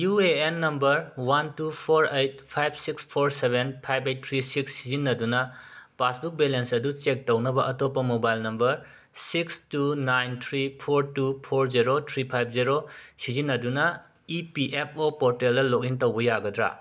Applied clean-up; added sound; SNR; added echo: none; none; none; none.